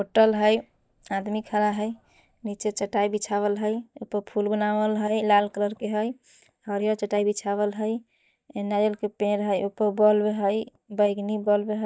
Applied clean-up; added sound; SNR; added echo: neural mask model DeepFilterNet 3.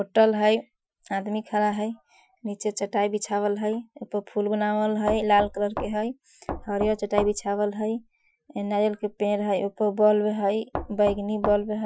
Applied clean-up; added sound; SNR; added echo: classical method Wiener filter.